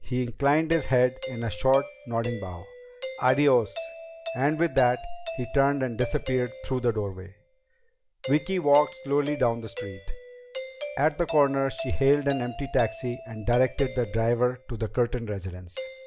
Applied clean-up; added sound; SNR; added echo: none; Doorbell; 12 dB; none.